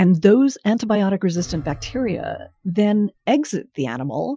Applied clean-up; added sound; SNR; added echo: classical method Wiener filter.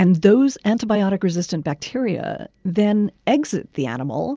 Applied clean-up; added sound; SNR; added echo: none; none; none; none.